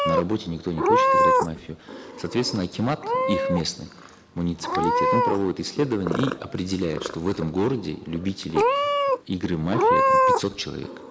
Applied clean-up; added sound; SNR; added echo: none; Meow / Purr; -3 dB; none.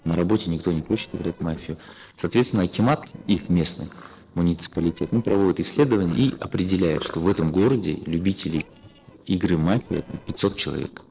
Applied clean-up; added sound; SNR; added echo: neural separator model SepFormer DNS4.